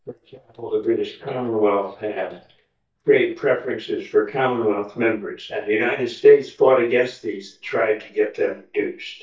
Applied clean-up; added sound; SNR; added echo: neural mask model DeepFilterNet 3.